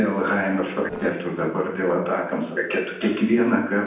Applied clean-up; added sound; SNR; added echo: neural separator model SepFormer DNS4.